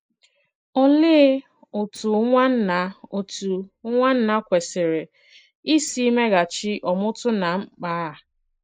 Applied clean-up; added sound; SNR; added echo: neural mask model Resemble Enhance denoiser.